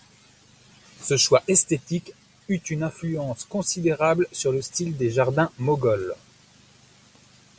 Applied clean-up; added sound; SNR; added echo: none; none; none; none.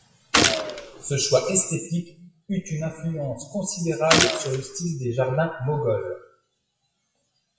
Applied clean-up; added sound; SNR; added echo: classical method WPE with log-MMSE.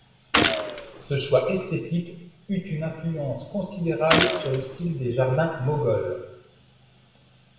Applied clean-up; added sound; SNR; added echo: none; Gunshot, gunfire; -1 dB; reverberation time 1.0 s.